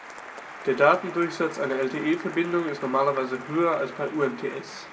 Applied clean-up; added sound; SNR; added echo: none; Applause; 14 dB; reverberation time 2.4 s.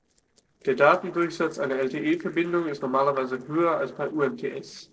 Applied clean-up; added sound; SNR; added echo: neural separator model SepFormer DNS4.